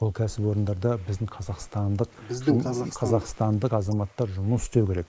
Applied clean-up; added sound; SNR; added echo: neural mask model Resemble Enhance denoiser.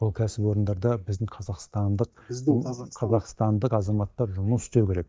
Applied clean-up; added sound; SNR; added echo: neural mask model DeepFilterNet 3.